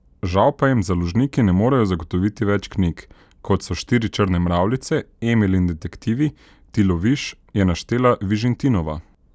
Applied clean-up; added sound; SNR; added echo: none; none; none; none.